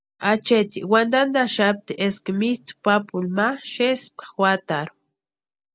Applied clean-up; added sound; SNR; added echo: none; none; none; none.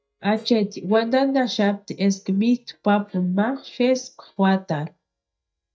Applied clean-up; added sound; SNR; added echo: neural mask model DeepFilterNet 3.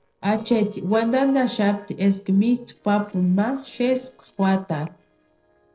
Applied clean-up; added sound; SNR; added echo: neural separator model SepFormer DNS4.